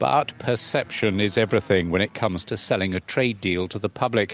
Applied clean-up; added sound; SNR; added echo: none; none; none; none.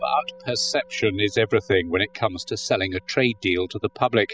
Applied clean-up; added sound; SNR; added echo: classical method spectral subtraction.